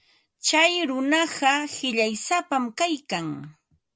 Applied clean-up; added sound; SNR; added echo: none; none; none; none.